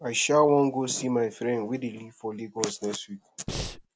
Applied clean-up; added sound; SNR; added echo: none; Breathing; 7 dB; none.